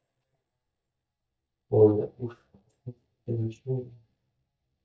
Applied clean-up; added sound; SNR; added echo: neural mask model DeepFilterNet 3.